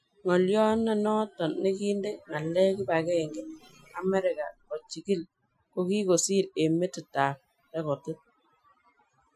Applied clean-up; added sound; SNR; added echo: classical method Wiener filter.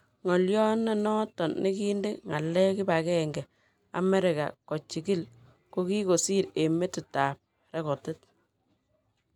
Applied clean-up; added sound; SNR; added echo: none; none; none; none.